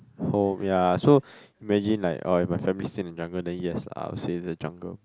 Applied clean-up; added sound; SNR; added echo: none; none; none; none.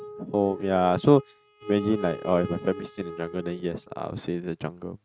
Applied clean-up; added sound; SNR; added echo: neural mask model RNNoise.